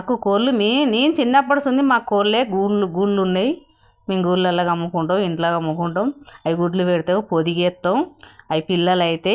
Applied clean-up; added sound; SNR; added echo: none; none; none; none.